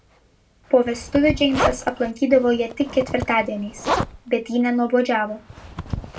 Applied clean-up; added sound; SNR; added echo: none; Zipper (clothing); 8 dB; reverberation time 0.2 s.